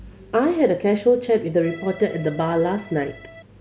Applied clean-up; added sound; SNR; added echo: none; Accordion; 18 dB; none.